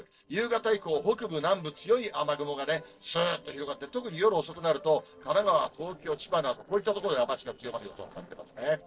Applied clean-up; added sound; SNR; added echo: neural separator model SepFormer DNS4.